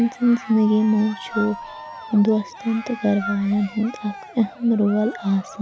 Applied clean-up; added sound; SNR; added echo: none; Cheering + Wind instrument, woodwind instrument; 15 dB; none.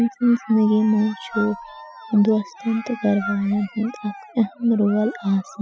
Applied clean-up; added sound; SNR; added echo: classical method spectral subtraction.